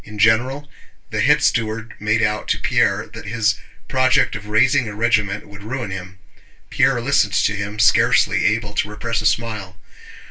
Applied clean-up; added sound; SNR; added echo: none; none; none; reverberation time 0.2 s.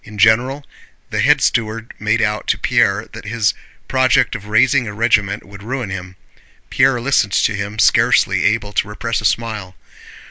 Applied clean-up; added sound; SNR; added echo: none; none; none; none.